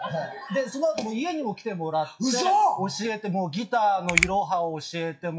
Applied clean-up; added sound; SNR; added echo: classical method WPE with log-MMSE.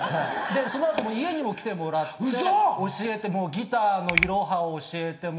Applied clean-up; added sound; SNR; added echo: none; Finger snapping; 4 dB; reverberation time 0.6 s.